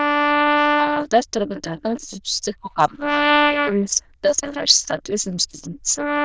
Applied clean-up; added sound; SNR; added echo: neural diffusion model UNIVERSE++.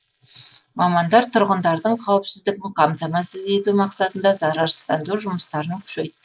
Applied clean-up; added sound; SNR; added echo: neural mask model Resemble Enhance denoiser.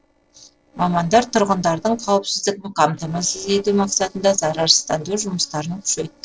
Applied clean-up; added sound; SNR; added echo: neural separator model SepFormer DNS4.